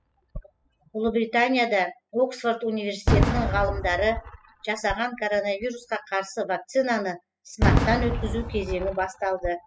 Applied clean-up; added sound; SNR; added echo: classical method spectral subtraction.